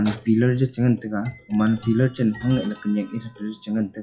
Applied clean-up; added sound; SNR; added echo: classical method WPE with log-MMSE.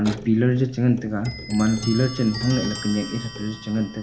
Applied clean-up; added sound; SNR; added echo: none; Clock; 12 dB; reverberation time 0.4 s.